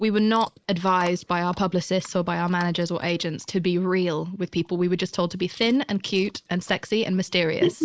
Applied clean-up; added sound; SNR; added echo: neural mask model Resemble Enhance denoiser.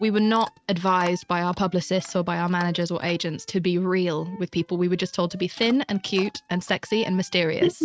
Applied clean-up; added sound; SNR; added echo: neural mask model RNNoise.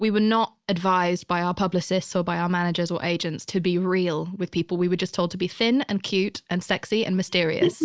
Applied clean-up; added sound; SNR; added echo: none; none; none; none.